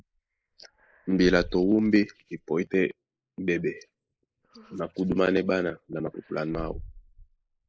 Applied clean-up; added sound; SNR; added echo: neural mask model Resemble Enhance denoiser.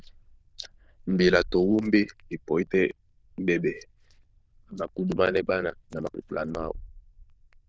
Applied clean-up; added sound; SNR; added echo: neural diffusion model UNIVERSE++.